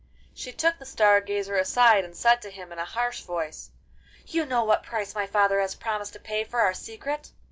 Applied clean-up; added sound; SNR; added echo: none; none; none; none.